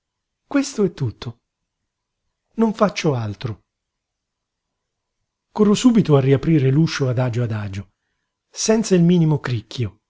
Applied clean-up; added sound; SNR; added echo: none; none; none; none.